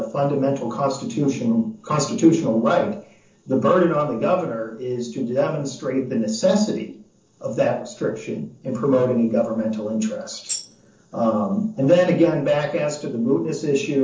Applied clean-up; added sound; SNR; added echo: neural separator model SepFormer DNS4.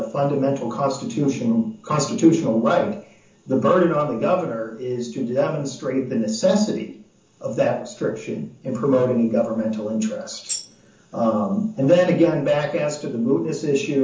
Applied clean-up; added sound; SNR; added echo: none; Tambourine; 12 dB; reverberation time 0.8 s.